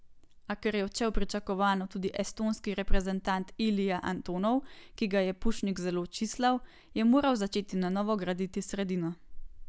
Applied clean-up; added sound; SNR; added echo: none; none; none; none.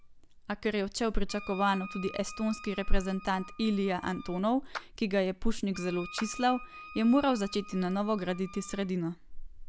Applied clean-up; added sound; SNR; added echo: none; Wind instrument, woodwind instrument + Clapping; 18 dB; none.